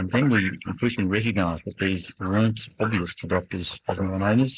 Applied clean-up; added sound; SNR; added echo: neural mask model Resemble Enhance denoiser.